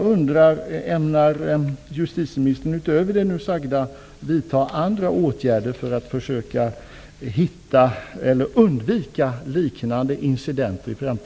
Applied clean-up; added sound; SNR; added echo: none; none; none; none.